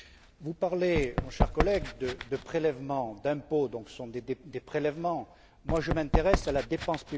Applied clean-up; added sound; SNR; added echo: none; Run; 4 dB; none.